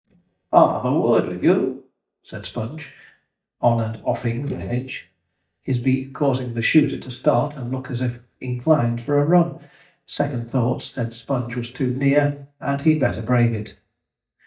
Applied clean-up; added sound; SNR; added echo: neural mask model DeepFilterNet 3.